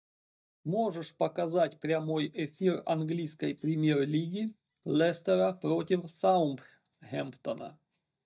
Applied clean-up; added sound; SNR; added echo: neural mask model DeepFilterNet 3.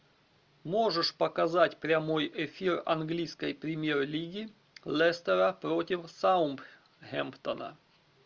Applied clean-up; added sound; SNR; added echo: none; none; none; none.